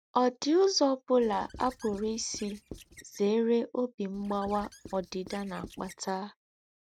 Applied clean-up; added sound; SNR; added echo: neural mask model RNNoise.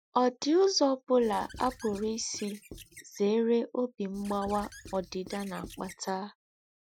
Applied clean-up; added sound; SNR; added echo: classical method Wiener filter.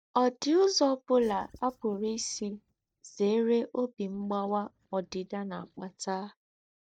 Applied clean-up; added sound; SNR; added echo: neural mask model DeepFilterNet 3.